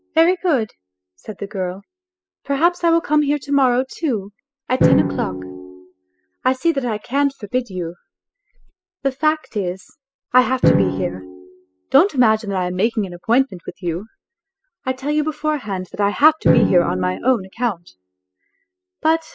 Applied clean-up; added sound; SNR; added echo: classical method spectral subtraction.